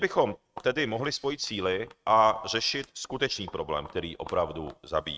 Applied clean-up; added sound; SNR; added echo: neural mask model RNNoise.